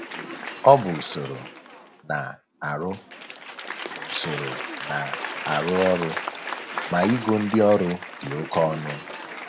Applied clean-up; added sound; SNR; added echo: none; Applause / Crowd; 9 dB; none.